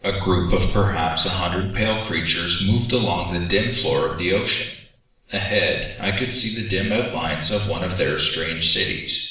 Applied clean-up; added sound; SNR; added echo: neural separator model SepFormer DNS4.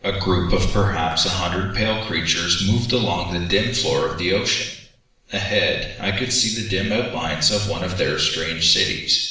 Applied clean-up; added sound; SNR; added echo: none; Skateboard; 19 dB; reverberation time 0.7 s.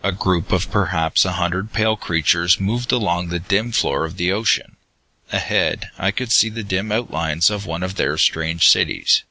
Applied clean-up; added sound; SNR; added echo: none; none; none; none.